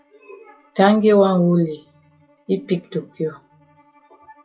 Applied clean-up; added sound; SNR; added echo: classical method WPE with log-MMSE.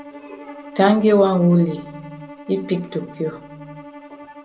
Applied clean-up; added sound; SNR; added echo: none; Bowed string instrument; 18 dB; reverberation time 0.2 s.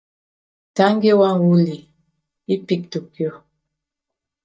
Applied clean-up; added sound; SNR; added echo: neural mask model DeepFilterNet 3.